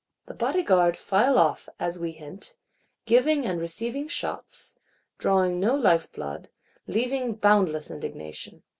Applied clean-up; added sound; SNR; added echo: none; none; none; none.